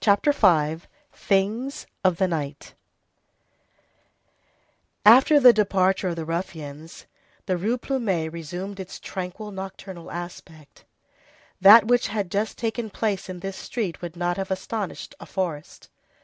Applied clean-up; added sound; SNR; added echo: none; none; none; none.